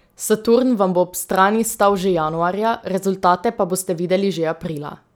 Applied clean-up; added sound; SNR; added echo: none; none; none; none.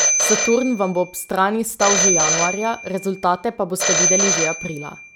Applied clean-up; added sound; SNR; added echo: none; Telephone; 0 dB; none.